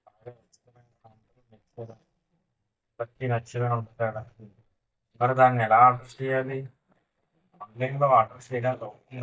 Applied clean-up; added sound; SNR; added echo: neural mask model DeepFilterNet 3.